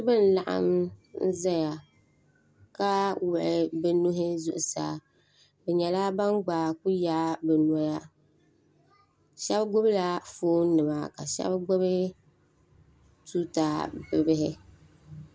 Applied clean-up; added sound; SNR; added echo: none; none; none; none.